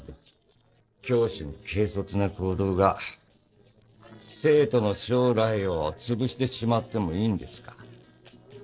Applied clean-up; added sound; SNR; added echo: neural separator model SepFormer DNS4.